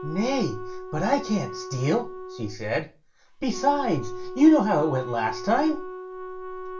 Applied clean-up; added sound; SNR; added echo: none; Wind instrument, woodwind instrument; 11 dB; reverberation time 0.2 s.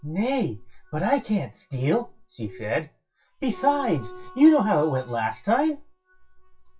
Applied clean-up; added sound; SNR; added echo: classical method WPE with log-MMSE.